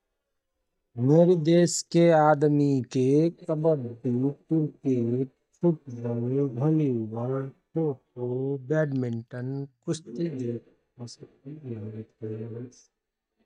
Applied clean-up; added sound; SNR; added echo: neural mask model DeepFilterNet 3.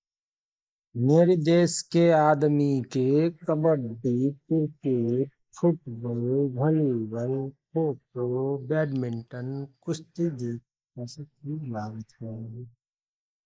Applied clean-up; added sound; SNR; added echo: neural mask model Resemble Enhance denoiser.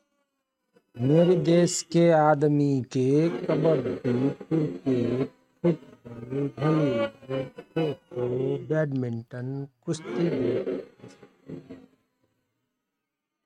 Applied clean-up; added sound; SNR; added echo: neural mask model RNNoise.